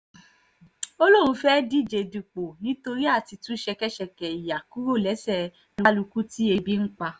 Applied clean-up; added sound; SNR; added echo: none; none; none; none.